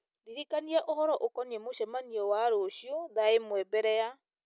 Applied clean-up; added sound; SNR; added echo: none; none; none; none.